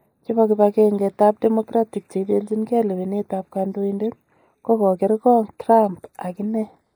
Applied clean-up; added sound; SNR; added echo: neural mask model Resemble Enhance denoiser.